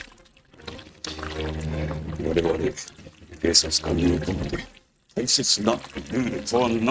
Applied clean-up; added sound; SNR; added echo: neural mask model RNNoise.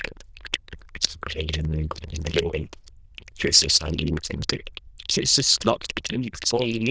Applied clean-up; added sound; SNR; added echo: neural diffusion model UNIVERSE++.